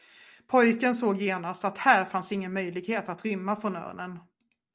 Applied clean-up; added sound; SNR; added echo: none; none; none; none.